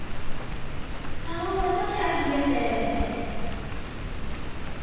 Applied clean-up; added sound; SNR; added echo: none; Rain; -2 dB; reverberation time 2.1 s.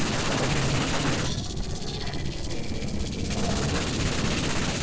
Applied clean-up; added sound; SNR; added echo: neural separator model SepFormer DNS4.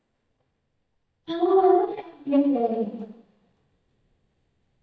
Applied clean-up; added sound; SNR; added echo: neural mask model DeepFilterNet 3.